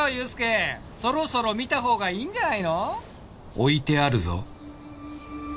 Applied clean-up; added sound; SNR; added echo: none; none; none; none.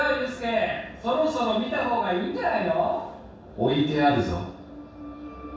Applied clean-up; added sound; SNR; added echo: none; none; none; reverberation time 0.7 s.